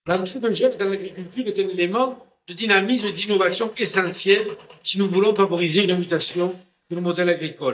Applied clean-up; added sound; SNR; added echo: neural mask model DeepFilterNet 3.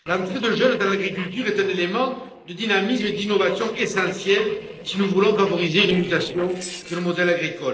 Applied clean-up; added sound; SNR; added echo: neural separator model SepFormer DNS4.